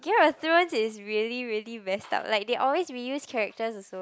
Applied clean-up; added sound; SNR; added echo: none; none; none; none.